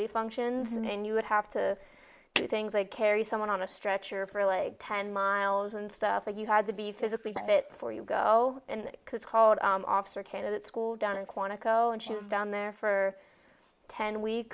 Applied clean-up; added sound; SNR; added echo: neural mask model Resemble Enhance denoiser.